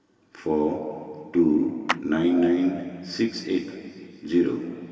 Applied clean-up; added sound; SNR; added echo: none; Clapping; 10 dB; reverberation time 2.7 s.